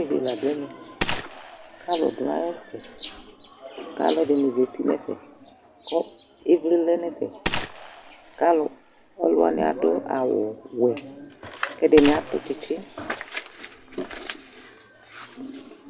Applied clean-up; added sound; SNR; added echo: none; Gunshot, gunfire; 8 dB; none.